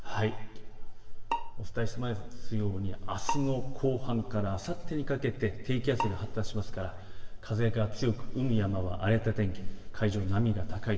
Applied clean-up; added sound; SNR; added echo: none; Bowed string instrument; 13 dB; reverberation time 3.0 s.